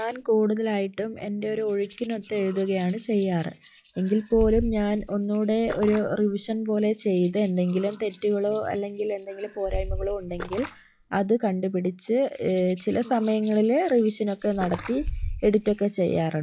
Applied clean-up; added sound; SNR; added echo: classical method log-MMSE.